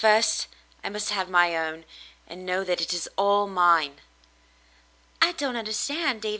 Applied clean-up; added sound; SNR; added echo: none; none; none; none.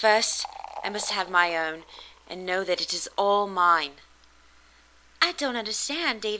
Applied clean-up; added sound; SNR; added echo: none; Fill (with liquid); 20 dB; none.